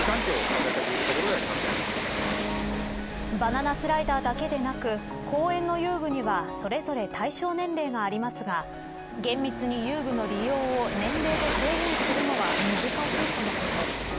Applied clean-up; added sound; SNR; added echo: none; Train; 2 dB; none.